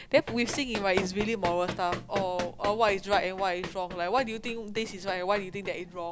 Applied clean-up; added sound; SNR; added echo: none; Run; 10 dB; none.